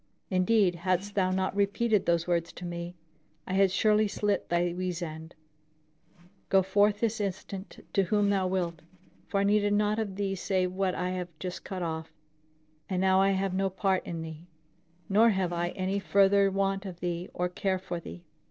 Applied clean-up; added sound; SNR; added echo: neural separator model SepFormer DNS4.